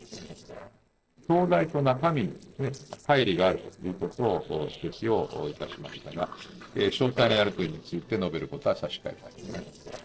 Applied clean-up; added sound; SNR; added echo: neural separator model SepFormer DNS4.